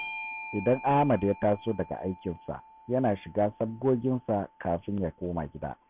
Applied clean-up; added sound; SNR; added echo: none; Bell / Doorbell; 16 dB; none.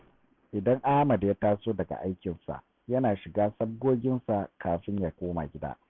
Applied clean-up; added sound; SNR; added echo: none; none; none; none.